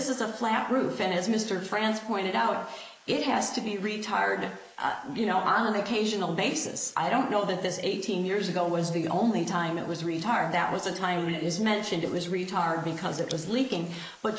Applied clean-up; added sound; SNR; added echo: neural mask model Resemble Enhance denoiser.